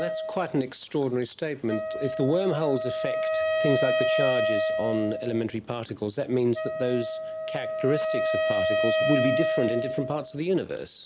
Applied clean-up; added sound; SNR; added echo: none; Wind instrument, woodwind instrument; 0 dB; none.